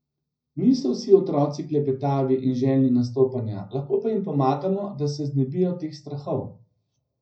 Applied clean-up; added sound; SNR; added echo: none; none; none; reverberation time 0.4 s.